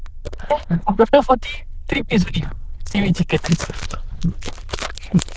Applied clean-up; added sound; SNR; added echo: neural diffusion model UNIVERSE++.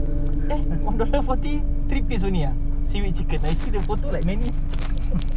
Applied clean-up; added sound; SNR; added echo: none; Gong; 16 dB; none.